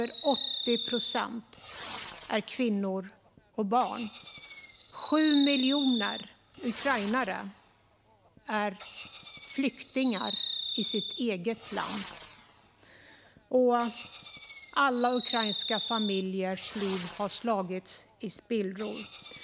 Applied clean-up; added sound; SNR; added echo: none; Fireworks; 1 dB; none.